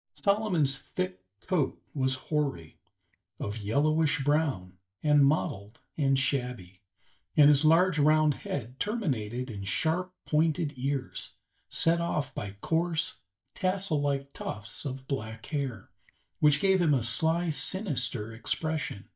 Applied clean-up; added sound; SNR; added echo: neural mask model DeepFilterNet 3.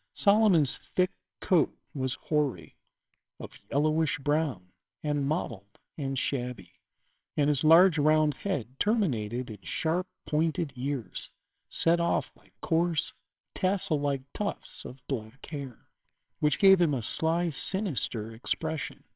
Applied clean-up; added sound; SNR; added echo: neural separator model SepFormer WHAMR!.